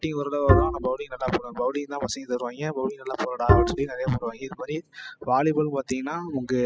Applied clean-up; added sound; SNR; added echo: classical method spectral subtraction.